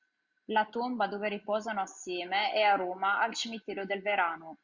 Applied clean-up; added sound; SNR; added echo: none; none; none; none.